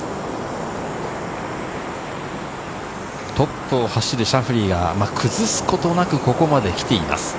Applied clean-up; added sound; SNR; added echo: none; Waves, surf; 9 dB; none.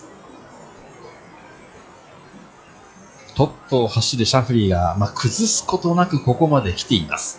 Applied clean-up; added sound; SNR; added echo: classical method log-MMSE.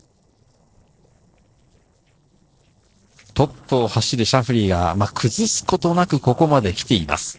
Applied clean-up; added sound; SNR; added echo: neural separator model SepFormer DNS4.